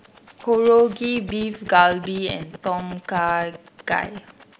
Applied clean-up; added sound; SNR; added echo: neural mask model Resemble Enhance denoiser.